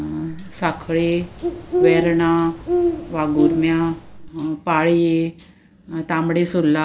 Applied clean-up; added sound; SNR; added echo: none; Bird; 3 dB; none.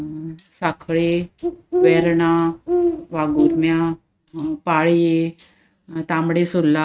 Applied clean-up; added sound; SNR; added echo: neural mask model RNNoise.